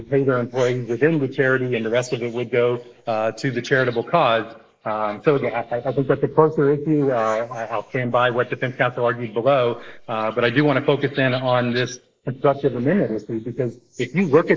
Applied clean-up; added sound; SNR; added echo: neural mask model Resemble Enhance denoiser.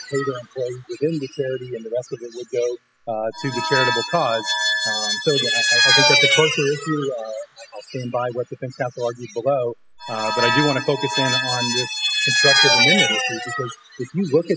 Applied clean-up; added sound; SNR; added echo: classical method spectral subtraction.